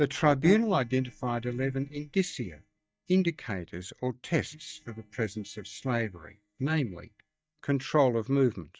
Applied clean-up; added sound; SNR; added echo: neural mask model DeepFilterNet 3.